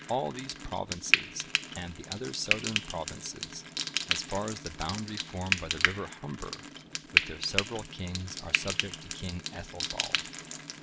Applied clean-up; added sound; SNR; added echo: none; Frying (food); -4 dB; none.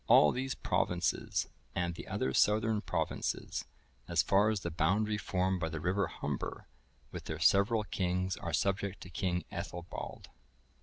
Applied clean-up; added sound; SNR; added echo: none; none; none; none.